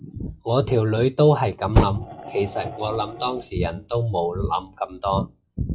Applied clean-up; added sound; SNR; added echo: classical method log-MMSE.